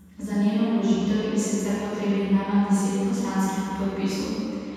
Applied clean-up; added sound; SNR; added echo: none; none; none; reverberation time 2.1 s.